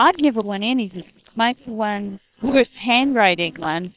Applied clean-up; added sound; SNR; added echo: neural separator model SepFormer WHAM!.